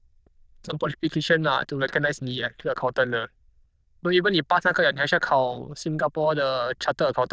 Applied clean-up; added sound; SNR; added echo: neural diffusion model UNIVERSE++.